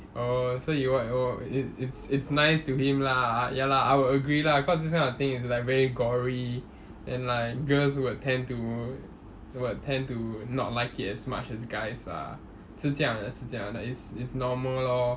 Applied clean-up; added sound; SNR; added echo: none; none; none; none.